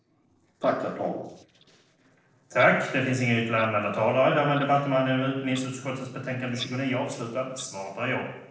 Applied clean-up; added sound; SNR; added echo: neural separator model SepFormer DNS4.